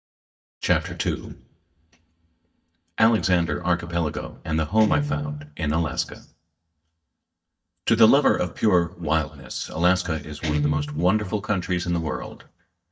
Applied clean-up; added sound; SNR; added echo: neural mask model DeepFilterNet 3.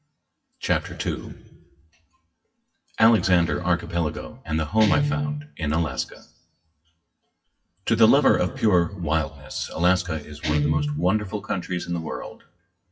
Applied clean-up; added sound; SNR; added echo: classical method WPE with log-MMSE.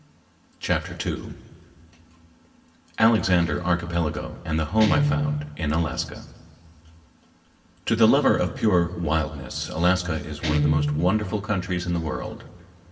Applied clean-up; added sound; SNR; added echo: none; Guitar; 8 dB; reverberation time 1.7 s.